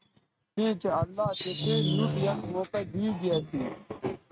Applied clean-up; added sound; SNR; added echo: neural mask model RNNoise.